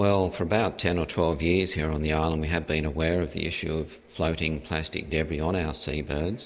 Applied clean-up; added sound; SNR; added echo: none; none; none; none.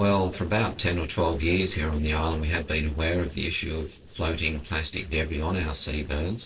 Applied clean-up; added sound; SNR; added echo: neural separator model SepFormer DNS4.